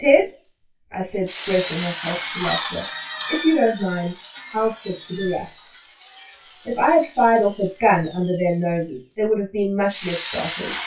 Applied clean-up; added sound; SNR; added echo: classical method WPE with log-MMSE.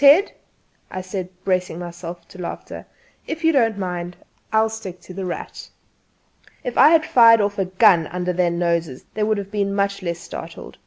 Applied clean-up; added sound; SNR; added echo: none; none; none; none.